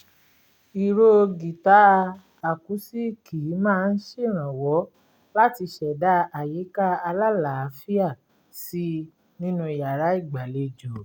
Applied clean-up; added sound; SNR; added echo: none; none; none; none.